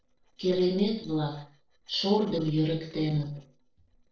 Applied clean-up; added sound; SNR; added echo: neural separator model SepFormer DNS4.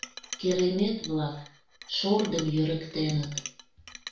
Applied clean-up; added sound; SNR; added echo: none; Chink, clink; 14 dB; reverberation time 0.5 s.